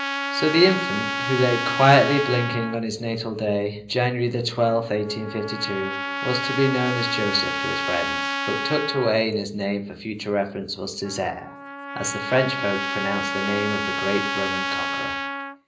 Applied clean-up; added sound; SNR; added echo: none; Trumpet; 4 dB; reverberation time 0.5 s.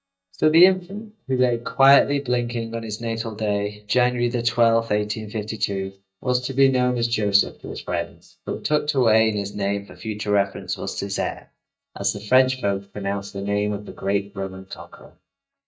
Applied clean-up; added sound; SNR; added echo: neural mask model DeepFilterNet 3.